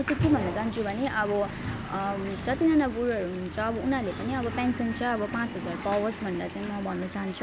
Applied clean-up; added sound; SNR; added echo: none; none; none; none.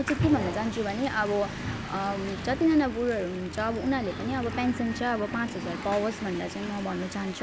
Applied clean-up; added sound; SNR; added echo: none; Domestic sounds, home sounds; 20 dB; none.